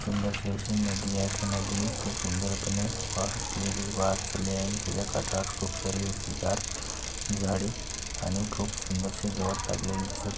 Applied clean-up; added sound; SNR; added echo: none; Bicycle; 5 dB; none.